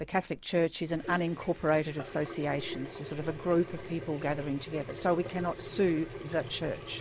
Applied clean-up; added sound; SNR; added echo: none; Sink (filling or washing) / Water tap, faucet; 11 dB; none.